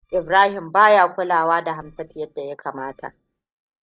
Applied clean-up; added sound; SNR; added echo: neural mask model DeepFilterNet 3.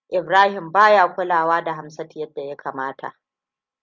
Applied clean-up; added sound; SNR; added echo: none; none; none; none.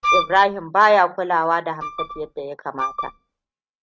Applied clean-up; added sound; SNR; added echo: neural mask model RNNoise.